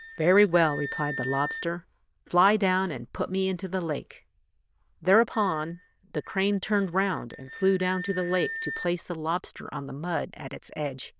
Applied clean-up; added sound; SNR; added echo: neural diffusion model UNIVERSE++.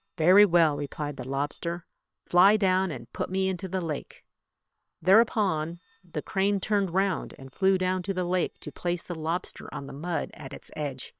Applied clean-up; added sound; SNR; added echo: neural separator model SepFormer WHAM!.